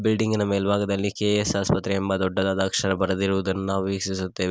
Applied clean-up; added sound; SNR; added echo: none; none; none; none.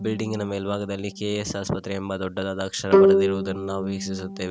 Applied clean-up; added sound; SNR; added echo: none; Bowed string instrument; -3 dB; none.